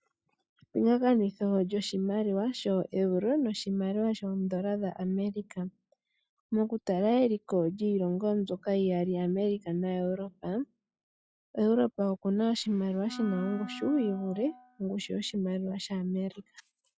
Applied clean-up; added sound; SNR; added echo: classical method log-MMSE.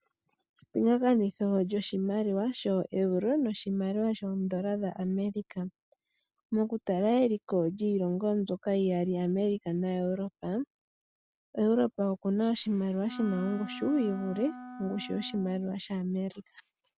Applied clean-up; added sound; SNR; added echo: none; Wind instrument, woodwind instrument; 14 dB; none.